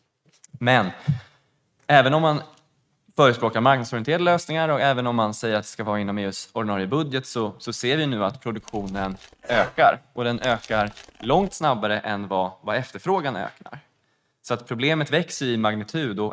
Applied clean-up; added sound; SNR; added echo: neural mask model RNNoise.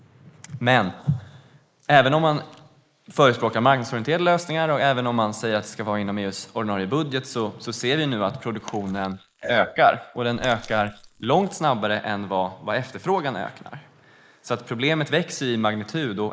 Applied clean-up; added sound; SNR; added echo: neural mask model Resemble Enhance denoiser.